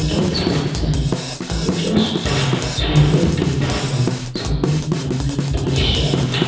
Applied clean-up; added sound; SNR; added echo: none; Drum kit; 5 dB; reverberation time 1.1 s.